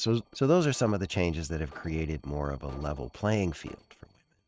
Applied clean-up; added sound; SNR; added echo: neural mask model RNNoise.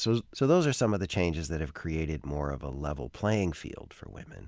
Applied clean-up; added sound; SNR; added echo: none; none; none; none.